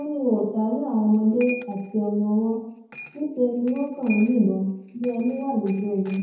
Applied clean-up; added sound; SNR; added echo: none; Coin (dropping); 14 dB; reverberation time 0.9 s.